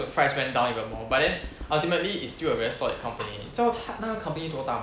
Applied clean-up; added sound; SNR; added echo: none; Computer keyboard; 19 dB; none.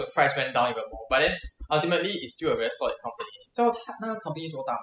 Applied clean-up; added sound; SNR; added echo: classical method spectral subtraction.